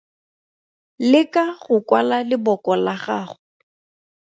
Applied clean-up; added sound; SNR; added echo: none; none; none; none.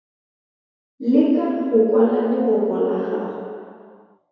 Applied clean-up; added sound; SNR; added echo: none; none; none; reverberation time 2.2 s.